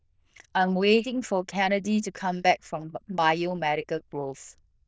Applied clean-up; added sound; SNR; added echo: neural diffusion model UNIVERSE++.